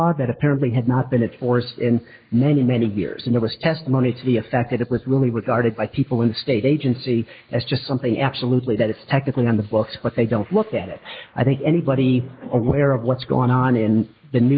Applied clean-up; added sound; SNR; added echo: neural mask model Resemble Enhance denoiser.